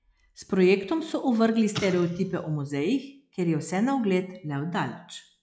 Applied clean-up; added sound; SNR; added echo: classical method log-MMSE.